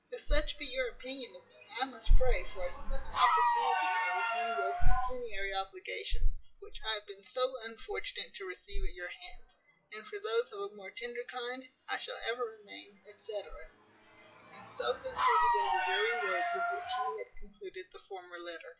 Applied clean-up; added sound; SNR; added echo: classical method WPE with log-MMSE.